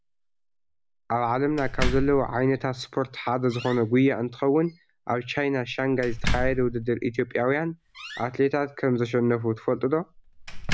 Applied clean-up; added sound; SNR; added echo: none; Slam; 8 dB; none.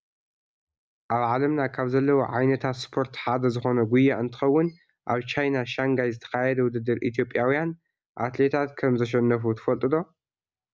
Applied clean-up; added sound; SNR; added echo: none; none; none; none.